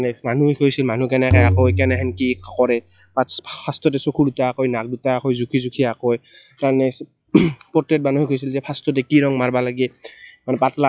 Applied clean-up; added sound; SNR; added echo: classical method log-MMSE.